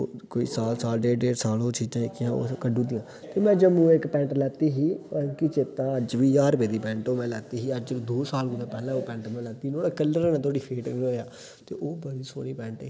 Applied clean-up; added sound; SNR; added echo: none; none; none; none.